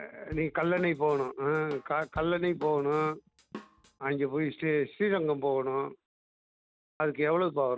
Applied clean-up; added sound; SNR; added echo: none; Drum / Drum kit; 18 dB; none.